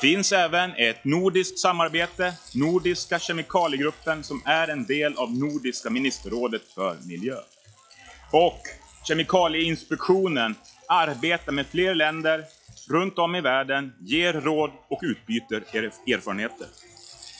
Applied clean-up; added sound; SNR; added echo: classical method log-MMSE.